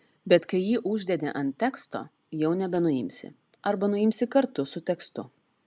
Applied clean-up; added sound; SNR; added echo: none; Tambourine; 17 dB; none.